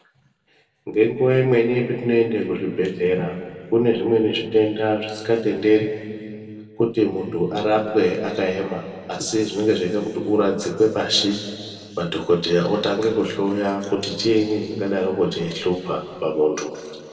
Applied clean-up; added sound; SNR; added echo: none; none; none; reverberation time 2.1 s.